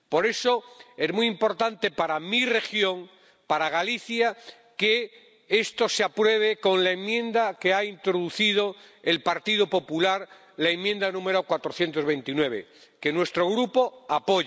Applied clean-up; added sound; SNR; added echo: none; none; none; none.